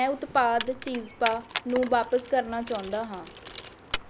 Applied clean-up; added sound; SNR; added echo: none; Keys jangling; 11 dB; none.